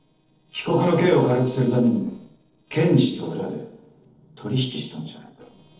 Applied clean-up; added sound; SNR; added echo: neural separator model SepFormer DNS4.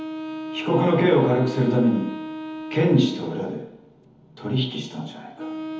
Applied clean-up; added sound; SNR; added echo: none; Wind instrument, woodwind instrument; 11 dB; reverberation time 1.3 s.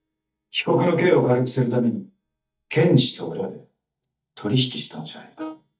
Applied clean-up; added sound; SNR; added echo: neural mask model DeepFilterNet 3.